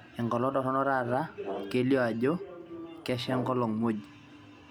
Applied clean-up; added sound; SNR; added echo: none; Brass instrument; 13 dB; none.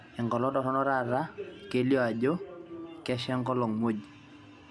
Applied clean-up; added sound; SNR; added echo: none; none; none; none.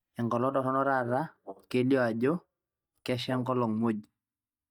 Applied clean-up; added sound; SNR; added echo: neural mask model DeepFilterNet 3.